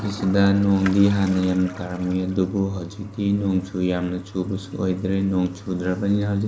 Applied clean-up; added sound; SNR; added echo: none; Toilet flush; 17 dB; none.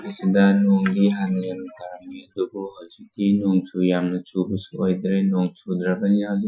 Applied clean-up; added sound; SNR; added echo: classical method Wiener filter.